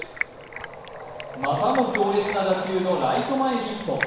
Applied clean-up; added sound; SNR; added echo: none; Stream; 11 dB; reverberation time 1.1 s.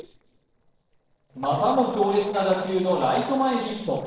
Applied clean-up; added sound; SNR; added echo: neural separator model SepFormer DNS4.